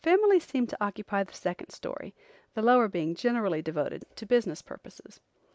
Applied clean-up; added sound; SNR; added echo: none; none; none; none.